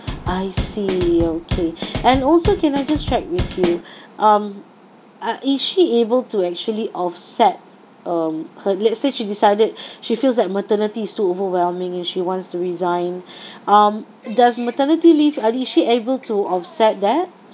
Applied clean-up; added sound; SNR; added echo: none; Drum kit; 7 dB; none.